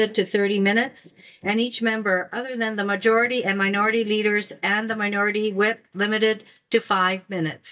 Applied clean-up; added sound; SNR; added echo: neural mask model DeepFilterNet 3.